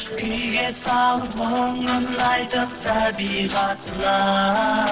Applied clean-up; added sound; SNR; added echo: neural separator model SepFormer DNS4.